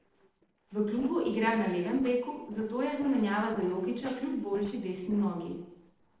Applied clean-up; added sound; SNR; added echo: neural separator model SepFormer DNS4.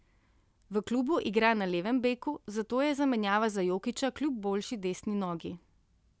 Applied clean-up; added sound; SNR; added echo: none; none; none; none.